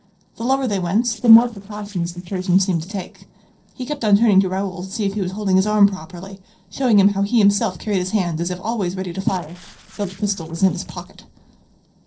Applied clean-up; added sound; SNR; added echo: neural separator model SepFormer DNS4.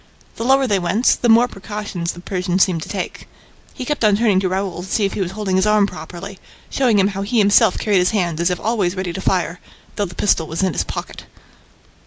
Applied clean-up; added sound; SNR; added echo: none; none; none; none.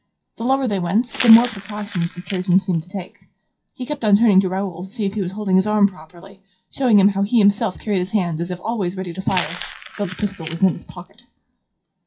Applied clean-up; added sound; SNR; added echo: classical method WPE with log-MMSE.